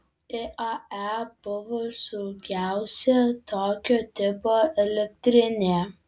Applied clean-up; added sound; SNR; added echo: none; none; none; none.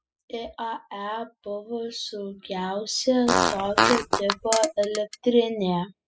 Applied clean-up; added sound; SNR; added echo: classical method spectral subtraction.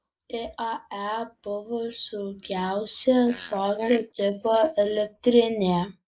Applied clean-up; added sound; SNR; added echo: neural mask model Resemble Enhance denoiser.